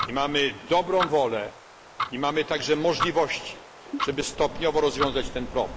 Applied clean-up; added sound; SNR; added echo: neural mask model Resemble Enhance denoiser.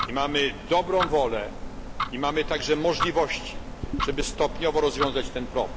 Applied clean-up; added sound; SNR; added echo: none; Tick-tock; 6 dB; none.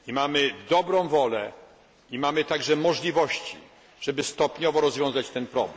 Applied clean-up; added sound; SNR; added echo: none; none; none; none.